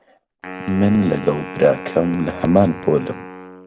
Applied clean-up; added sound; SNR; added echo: none; Wind instrument, woodwind instrument; 14 dB; none.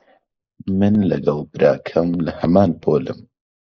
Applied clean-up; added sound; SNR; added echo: neural mask model Resemble Enhance denoiser.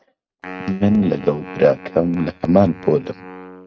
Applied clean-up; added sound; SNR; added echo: neural mask model RNNoise.